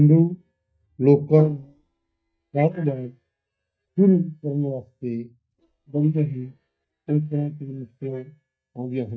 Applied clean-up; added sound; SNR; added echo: neural mask model DeepFilterNet 3.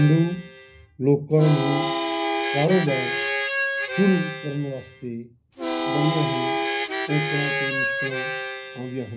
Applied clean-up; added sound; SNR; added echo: none; Harmonica; 2 dB; reverberation time 0.5 s.